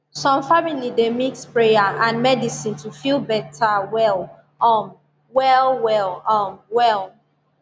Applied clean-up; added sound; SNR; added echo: none; none; none; none.